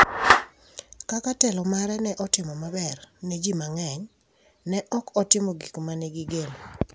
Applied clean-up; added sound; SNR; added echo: none; Clapping; 2 dB; none.